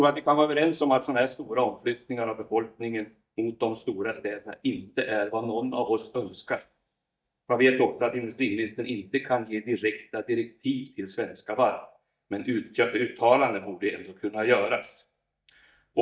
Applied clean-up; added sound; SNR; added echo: neural mask model DeepFilterNet 3.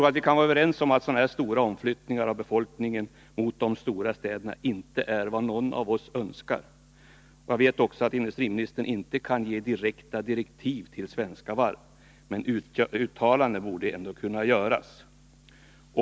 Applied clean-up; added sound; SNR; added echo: none; none; none; none.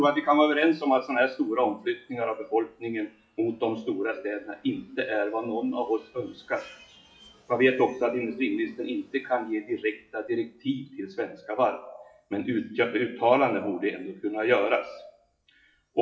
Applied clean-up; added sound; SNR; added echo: classical method WPE with log-MMSE.